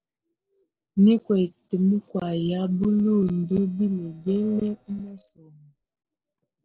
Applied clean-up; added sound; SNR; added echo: neural separator model SepFormer DNS4.